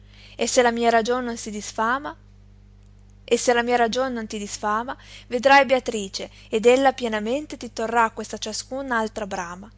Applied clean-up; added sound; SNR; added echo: none; none; none; none.